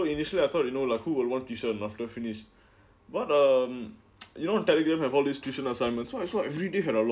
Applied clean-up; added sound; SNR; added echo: none; none; none; none.